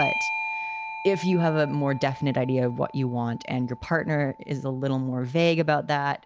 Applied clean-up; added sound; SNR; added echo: none; Bell / Doorbell; 10 dB; none.